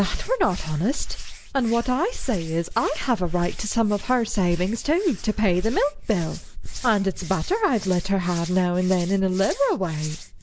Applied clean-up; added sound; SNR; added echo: none; Hands; 9 dB; none.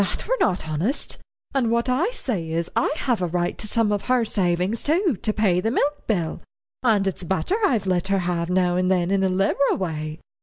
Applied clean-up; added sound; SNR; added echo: none; none; none; none.